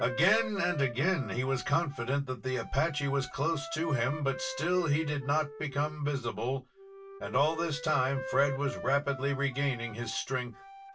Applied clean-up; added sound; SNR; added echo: none; Wind instrument, woodwind instrument; 12 dB; reverberation time 0.1 s.